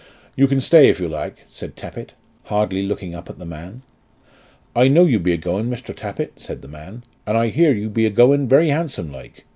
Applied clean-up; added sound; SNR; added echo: none; none; none; none.